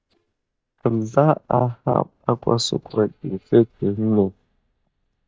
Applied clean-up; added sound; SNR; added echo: neural mask model DeepFilterNet 3.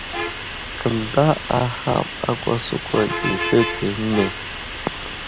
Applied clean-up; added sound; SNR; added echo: none; Bus; 6 dB; none.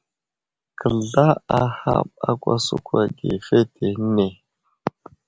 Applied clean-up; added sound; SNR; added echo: none; none; none; none.